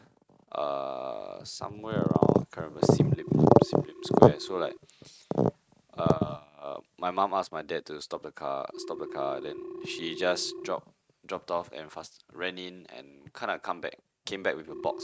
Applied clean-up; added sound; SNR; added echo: neural mask model RNNoise.